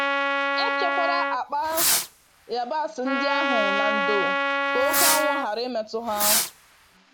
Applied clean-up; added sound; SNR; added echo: none; Trumpet + Fireworks; -4 dB; none.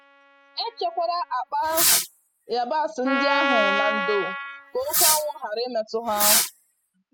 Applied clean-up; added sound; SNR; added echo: classical method spectral subtraction.